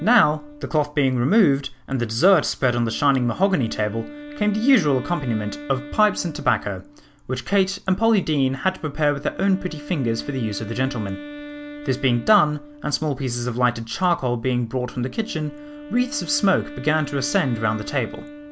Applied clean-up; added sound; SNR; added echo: none; Wind instrument, woodwind instrument; 16 dB; none.